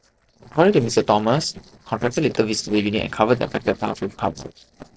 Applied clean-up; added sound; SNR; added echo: neural separator model SepFormer DNS4.